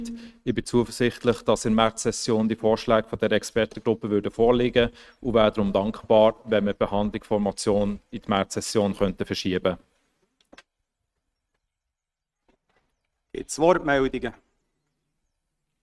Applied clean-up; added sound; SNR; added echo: neural mask model RNNoise.